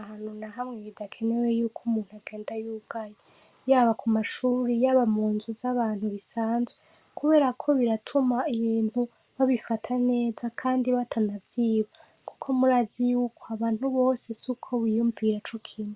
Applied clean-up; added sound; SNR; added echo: none; none; none; none.